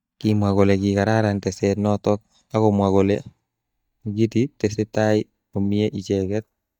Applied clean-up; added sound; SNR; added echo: neural mask model DeepFilterNet 3.